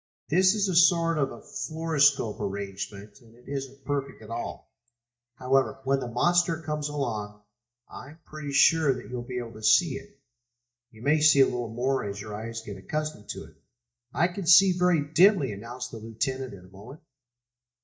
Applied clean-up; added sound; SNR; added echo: neural mask model DeepFilterNet 3.